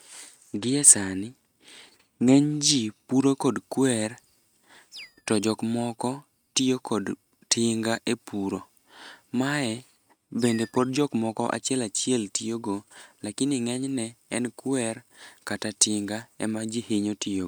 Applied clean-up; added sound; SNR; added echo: neural mask model RNNoise.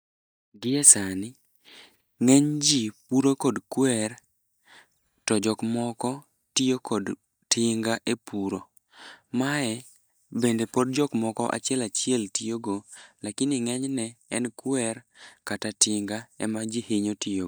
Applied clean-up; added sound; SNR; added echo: neural mask model DeepFilterNet 3.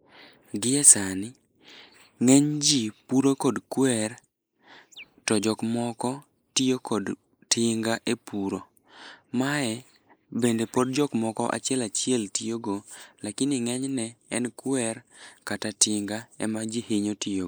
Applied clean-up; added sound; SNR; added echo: neural mask model Resemble Enhance denoiser.